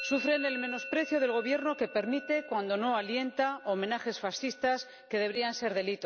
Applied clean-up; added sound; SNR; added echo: none; Musical instrument; 13 dB; none.